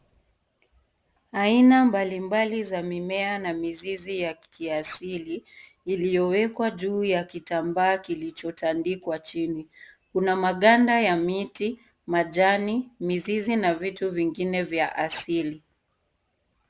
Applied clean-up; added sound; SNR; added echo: none; none; none; none.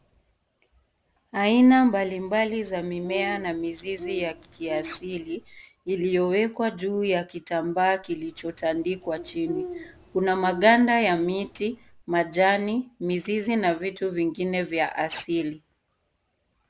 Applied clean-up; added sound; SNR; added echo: none; Bird; 14 dB; none.